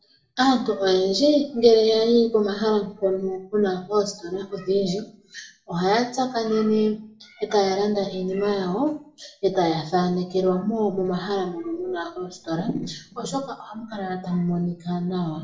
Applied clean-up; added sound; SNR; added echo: neural separator model SepFormer DNS4.